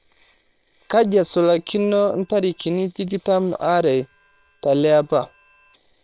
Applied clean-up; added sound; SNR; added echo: neural separator model SepFormer WHAM!.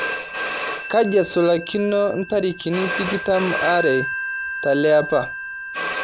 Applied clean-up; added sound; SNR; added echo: none; Telephone; 6 dB; none.